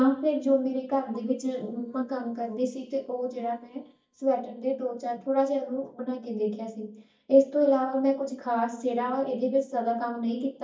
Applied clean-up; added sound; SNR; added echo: neural mask model DeepFilterNet 3.